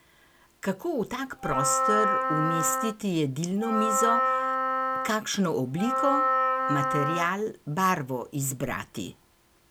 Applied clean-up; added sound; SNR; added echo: none; Wind instrument, woodwind instrument; -2 dB; none.